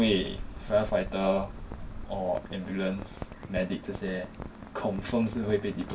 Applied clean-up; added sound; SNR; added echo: none; Rain; 10 dB; reverberation time 0.2 s.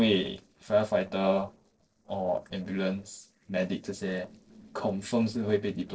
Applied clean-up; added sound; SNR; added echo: neural separator model SepFormer DNS4.